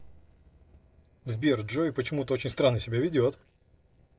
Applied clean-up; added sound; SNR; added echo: neural separator model SepFormer DNS4.